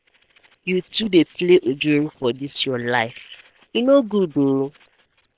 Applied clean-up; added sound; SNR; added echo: neural separator model SepFormer WHAM!.